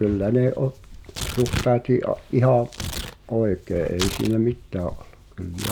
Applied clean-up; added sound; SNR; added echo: none; Tearing; 11 dB; none.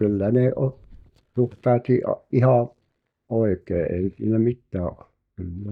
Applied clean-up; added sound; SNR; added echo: neural mask model DeepFilterNet 3.